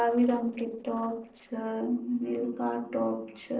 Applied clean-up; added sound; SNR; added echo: neural separator model SepFormer DNS4.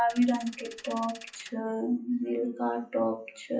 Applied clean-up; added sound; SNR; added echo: classical method WPE with log-MMSE.